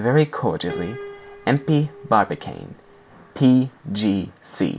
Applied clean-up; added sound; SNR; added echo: none; Piano; 19 dB; none.